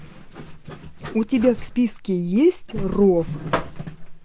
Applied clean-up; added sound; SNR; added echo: none; Zipper (clothing); 9 dB; none.